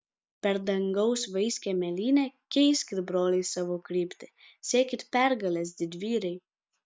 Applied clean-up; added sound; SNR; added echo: none; none; none; none.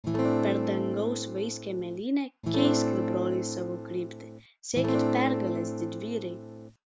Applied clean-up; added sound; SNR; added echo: none; Acoustic guitar / Strum; -2 dB; none.